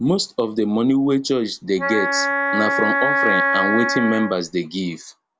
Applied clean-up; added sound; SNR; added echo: none; Wind instrument, woodwind instrument; 0 dB; none.